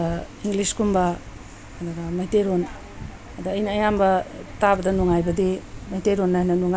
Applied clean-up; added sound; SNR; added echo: none; none; none; none.